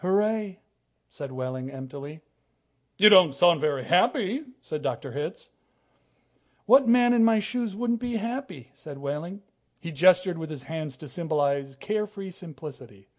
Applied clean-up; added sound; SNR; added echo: none; none; none; none.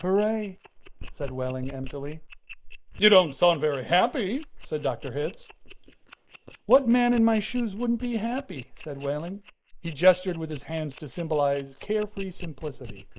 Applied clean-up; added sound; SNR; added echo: neural mask model Resemble Enhance denoiser.